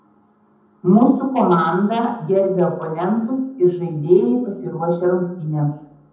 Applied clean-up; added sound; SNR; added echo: none; none; none; reverberation time 0.8 s.